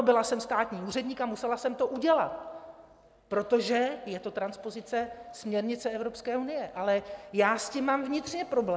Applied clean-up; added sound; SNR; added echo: none; none; none; none.